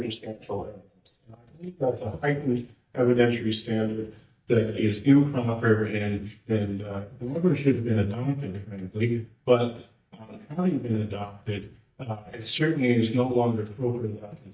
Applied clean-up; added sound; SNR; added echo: neural mask model DeepFilterNet 3.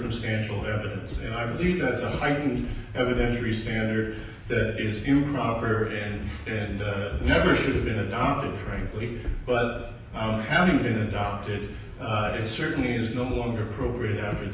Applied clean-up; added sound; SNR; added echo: none; Walk, footsteps; 11 dB; reverberation time 0.9 s.